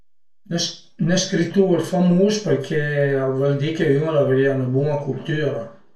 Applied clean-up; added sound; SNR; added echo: none; none; none; reverberation time 0.2 s.